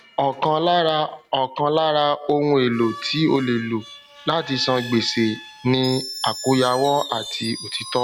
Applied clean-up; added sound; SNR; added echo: none; Screech; 15 dB; none.